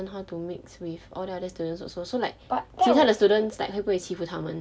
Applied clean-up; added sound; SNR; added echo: none; none; none; none.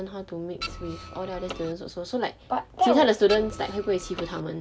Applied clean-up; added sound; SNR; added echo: none; Printer; 12 dB; none.